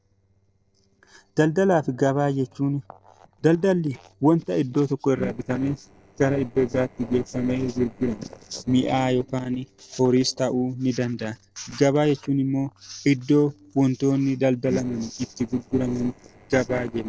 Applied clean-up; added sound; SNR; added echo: neural separator model SepFormer DNS4.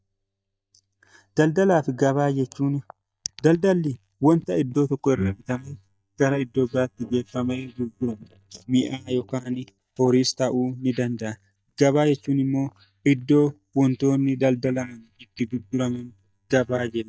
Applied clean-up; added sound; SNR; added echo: neural mask model DeepFilterNet 3.